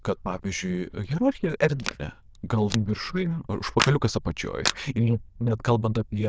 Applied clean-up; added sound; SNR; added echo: neural diffusion model UNIVERSE++.